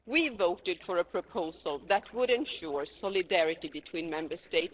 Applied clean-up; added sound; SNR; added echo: neural separator model SepFormer DNS4.